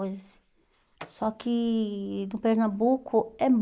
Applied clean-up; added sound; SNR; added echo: neural mask model Resemble Enhance denoiser.